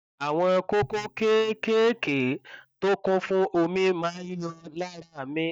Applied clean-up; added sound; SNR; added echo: neural mask model DeepFilterNet 3.